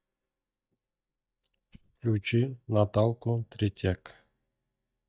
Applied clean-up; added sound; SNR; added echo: neural mask model DeepFilterNet 3.